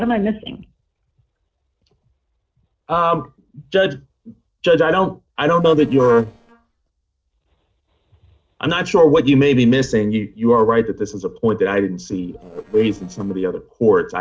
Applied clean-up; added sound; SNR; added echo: neural separator model SepFormer DNS4.